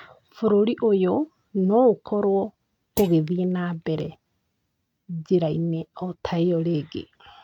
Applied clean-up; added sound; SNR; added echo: neural mask model RNNoise.